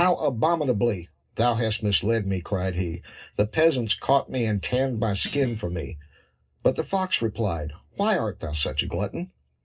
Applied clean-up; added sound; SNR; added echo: neural separator model SepFormer DNS4.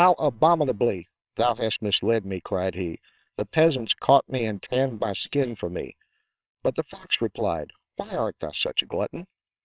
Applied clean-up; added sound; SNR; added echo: neural separator model SepFormer WHAMR!.